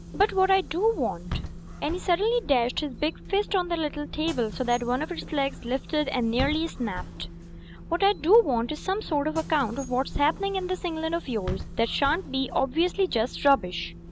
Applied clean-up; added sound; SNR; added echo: none; Bus / Engine; 12 dB; none.